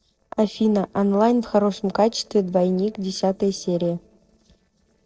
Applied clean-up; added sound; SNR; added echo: neural separator model SepFormer DNS4.